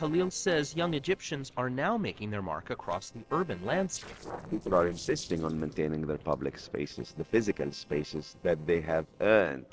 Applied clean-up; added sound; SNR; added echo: neural separator model SepFormer DNS4.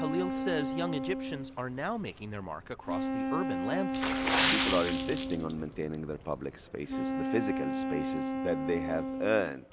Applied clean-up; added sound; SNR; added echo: none; Water / Splash, splatter + Wind instrument, woodwind instrument; -2 dB; none.